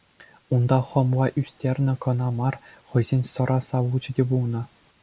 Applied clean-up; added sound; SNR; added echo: none; none; none; none.